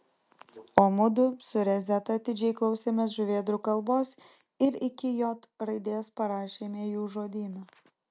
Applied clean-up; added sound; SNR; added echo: none; none; none; none.